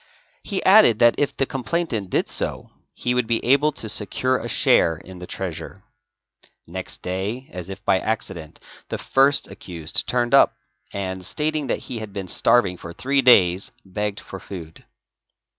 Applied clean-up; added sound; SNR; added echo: none; none; none; none.